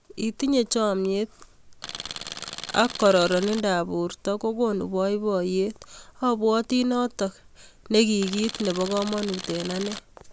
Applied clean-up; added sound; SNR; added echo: none; Tools; 11 dB; none.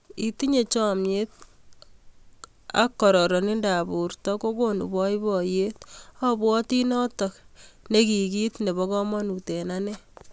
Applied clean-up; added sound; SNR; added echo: none; none; none; none.